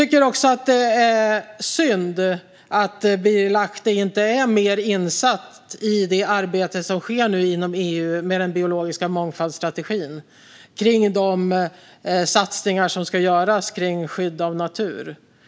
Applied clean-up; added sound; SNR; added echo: none; none; none; none.